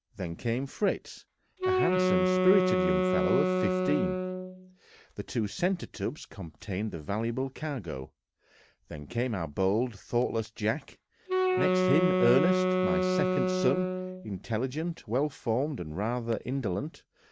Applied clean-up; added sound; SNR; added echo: none; Wind instrument, woodwind instrument; -3 dB; none.